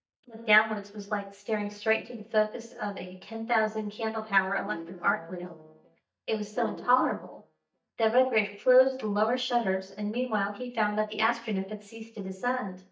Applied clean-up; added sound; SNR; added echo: neural mask model DeepFilterNet 3.